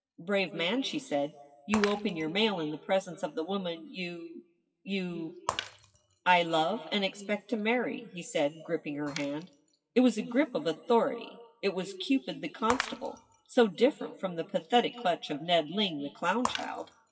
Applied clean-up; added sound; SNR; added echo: classical method WPE with log-MMSE.